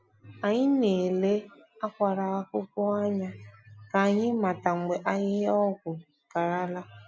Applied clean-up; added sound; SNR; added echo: none; none; none; none.